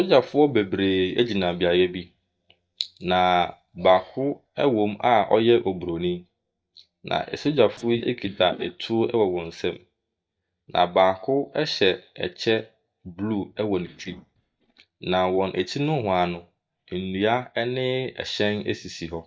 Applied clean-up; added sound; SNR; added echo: neural mask model DeepFilterNet 3.